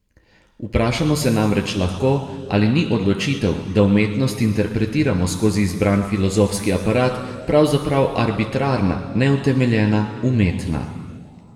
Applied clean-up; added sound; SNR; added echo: none; none; none; reverberation time 1.9 s.